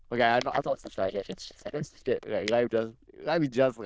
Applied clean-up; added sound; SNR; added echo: neural diffusion model UNIVERSE++.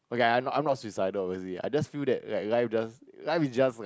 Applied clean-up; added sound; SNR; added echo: none; none; none; none.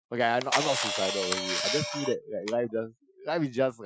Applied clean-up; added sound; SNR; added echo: classical method Wiener filter.